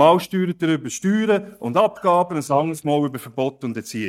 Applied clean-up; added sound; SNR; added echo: neural mask model DeepFilterNet 3.